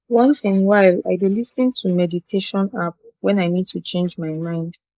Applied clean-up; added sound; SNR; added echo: neural mask model Resemble Enhance denoiser.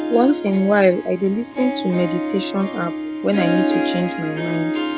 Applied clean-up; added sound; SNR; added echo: none; Harp; 4 dB; none.